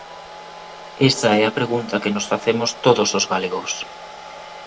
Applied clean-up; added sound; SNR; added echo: none; Domestic sounds, home sounds; 16 dB; none.